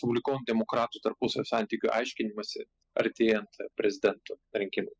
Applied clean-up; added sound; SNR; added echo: classical method spectral subtraction.